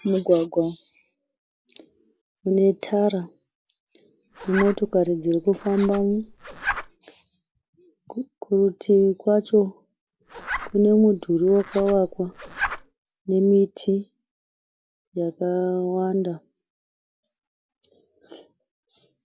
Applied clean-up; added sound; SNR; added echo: none; Zipper (clothing); 10 dB; none.